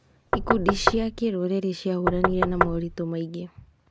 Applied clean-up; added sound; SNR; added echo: none; Knock; -1 dB; none.